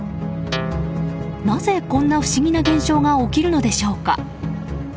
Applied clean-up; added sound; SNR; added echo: none; Guitar; 12 dB; none.